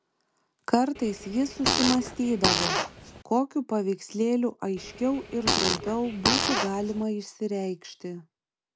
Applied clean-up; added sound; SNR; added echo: none; Fart; 0 dB; none.